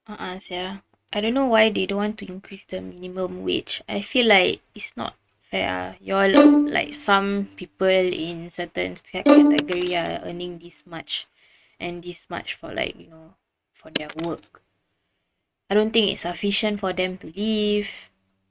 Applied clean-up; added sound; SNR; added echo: neural mask model RNNoise.